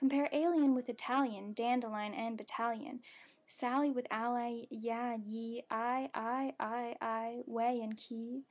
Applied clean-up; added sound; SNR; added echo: none; none; none; none.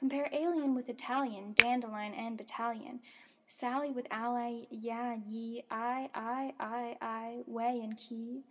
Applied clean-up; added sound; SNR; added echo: none; Finger snapping; 0 dB; reverberation time 0.5 s.